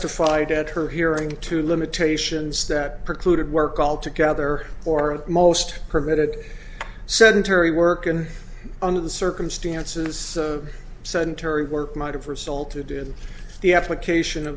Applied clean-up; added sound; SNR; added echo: none; none; none; none.